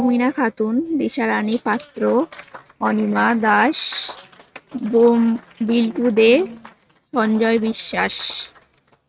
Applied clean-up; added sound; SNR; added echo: neural mask model RNNoise.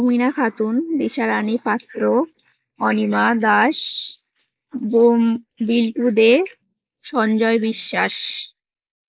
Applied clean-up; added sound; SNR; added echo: neural mask model Resemble Enhance denoiser.